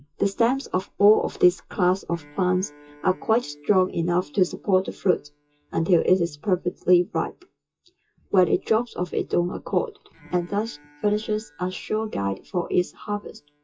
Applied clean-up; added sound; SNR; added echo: classical method WPE with log-MMSE.